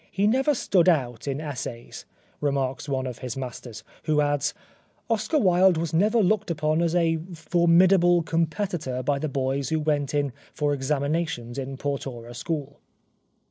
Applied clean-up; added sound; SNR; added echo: none; none; none; none.